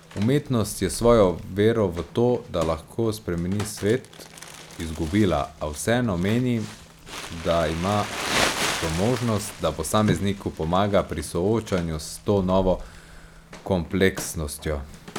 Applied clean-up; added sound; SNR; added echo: none; Crumpling, crinkling; 11 dB; none.